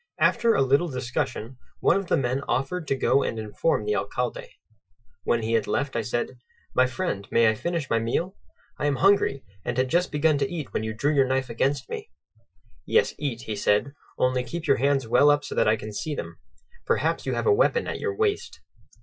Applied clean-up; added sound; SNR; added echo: classical method Wiener filter.